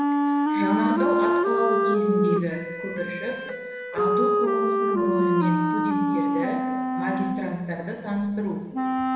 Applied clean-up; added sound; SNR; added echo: none; Wind instrument, woodwind instrument; -4 dB; reverberation time 1.3 s.